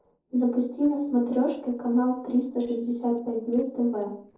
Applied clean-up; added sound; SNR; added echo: neural separator model SepFormer DNS4.